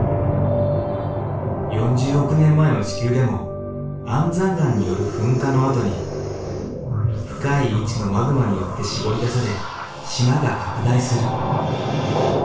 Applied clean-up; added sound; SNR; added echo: none; none; none; reverberation time 0.4 s.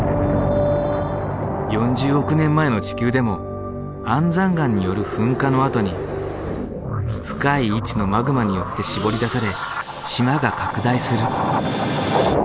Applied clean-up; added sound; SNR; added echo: none; none; none; none.